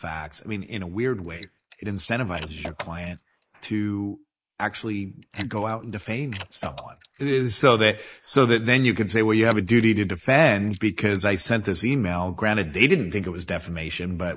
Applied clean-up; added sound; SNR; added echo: neural mask model Resemble Enhance denoiser.